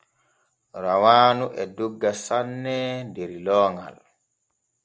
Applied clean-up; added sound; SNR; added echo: none; none; none; none.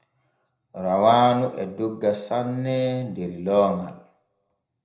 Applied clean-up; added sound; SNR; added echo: none; none; none; reverberation time 0.5 s.